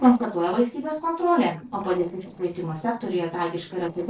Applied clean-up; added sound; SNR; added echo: neural separator model SepFormer DNS4.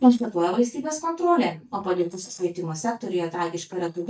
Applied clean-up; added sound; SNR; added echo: neural mask model DeepFilterNet 3.